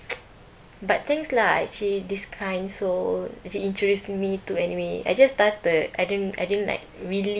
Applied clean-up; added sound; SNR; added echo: none; none; none; none.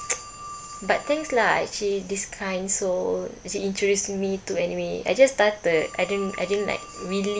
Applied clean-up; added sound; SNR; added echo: none; Telephone; 18 dB; none.